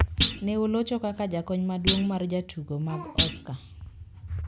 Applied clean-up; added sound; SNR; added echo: none; Thump, thud; 1 dB; none.